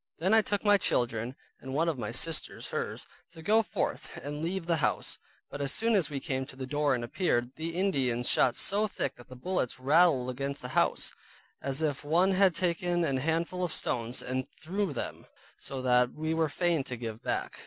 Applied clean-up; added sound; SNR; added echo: none; none; none; none.